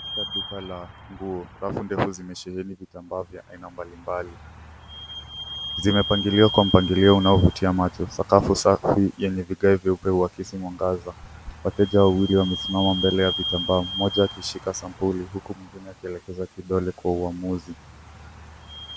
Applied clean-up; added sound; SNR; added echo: none; Squeak / Vehicle; 12 dB; none.